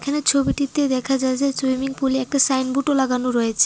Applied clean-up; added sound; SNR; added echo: none; none; none; none.